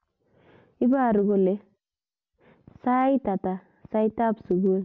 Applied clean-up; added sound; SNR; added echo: none; none; none; none.